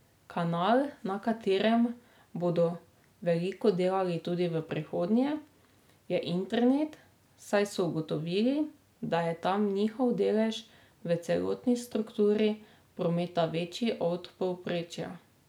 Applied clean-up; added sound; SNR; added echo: none; none; none; none.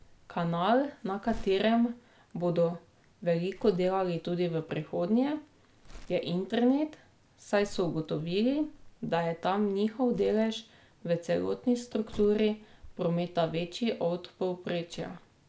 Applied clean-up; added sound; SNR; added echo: none; Crumpling, crinkling; 20 dB; none.